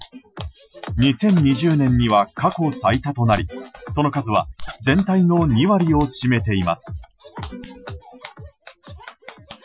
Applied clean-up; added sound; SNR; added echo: classical method Wiener filter.